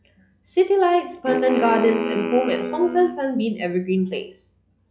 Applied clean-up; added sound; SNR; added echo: classical method log-MMSE.